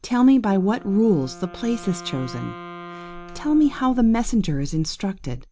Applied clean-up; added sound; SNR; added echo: none; Wind instrument, woodwind instrument; 19 dB; none.